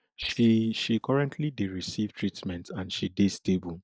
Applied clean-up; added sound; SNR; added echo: neural mask model DeepFilterNet 3.